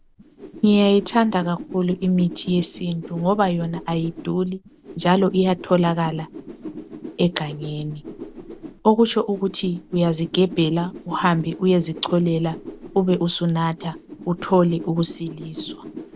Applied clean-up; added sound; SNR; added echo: none; Whoosh, swoosh, swish; 16 dB; none.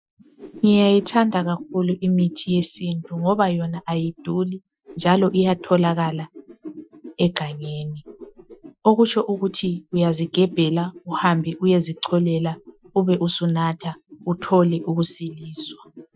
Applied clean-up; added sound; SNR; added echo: classical method Wiener filter.